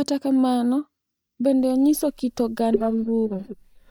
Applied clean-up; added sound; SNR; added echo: neural mask model DeepFilterNet 3.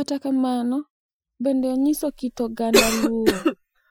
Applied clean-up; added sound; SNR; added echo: classical method Wiener filter.